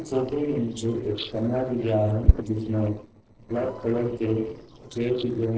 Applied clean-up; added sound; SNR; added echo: neural separator model SepFormer DNS4.